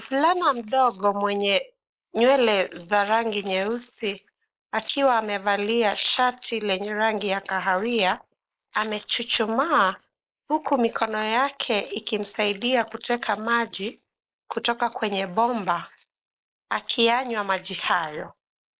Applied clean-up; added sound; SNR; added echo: neural mask model Resemble Enhance denoiser.